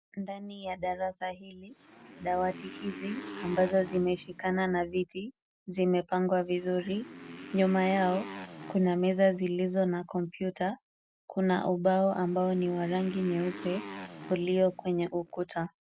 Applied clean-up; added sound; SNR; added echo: none; Motorcycle; 15 dB; none.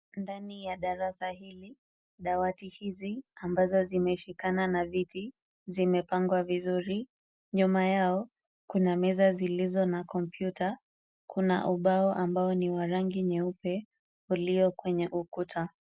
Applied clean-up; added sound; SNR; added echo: none; none; none; none.